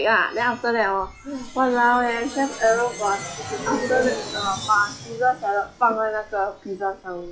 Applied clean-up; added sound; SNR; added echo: classical method log-MMSE.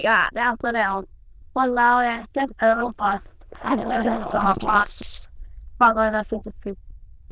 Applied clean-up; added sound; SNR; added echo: neural diffusion model UNIVERSE++.